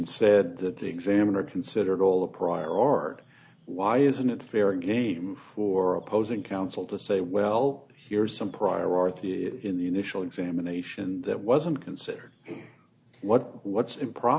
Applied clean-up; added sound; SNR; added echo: none; none; none; none.